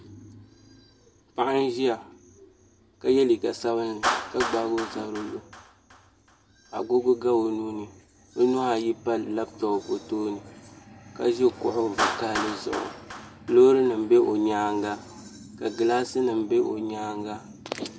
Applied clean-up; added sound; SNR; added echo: none; Clapping; 12 dB; none.